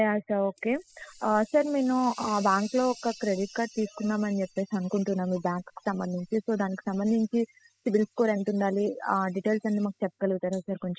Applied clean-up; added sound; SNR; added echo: classical method spectral subtraction.